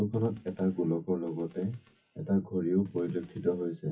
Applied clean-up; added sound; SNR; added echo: classical method WPE with log-MMSE.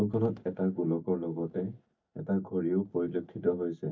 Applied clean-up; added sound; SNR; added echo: neural mask model DeepFilterNet 3.